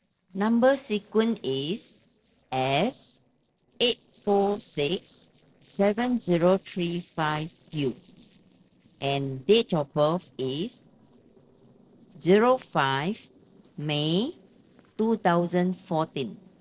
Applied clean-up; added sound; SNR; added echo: neural separator model SepFormer DNS4.